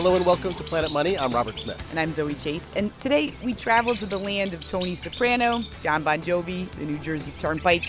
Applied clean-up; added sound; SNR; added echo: none; Bird vocalization, bird call, bird song; 17 dB; none.